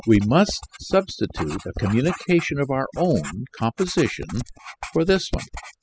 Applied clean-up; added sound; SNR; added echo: classical method spectral subtraction.